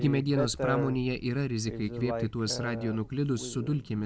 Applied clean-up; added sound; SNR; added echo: none; none; none; none.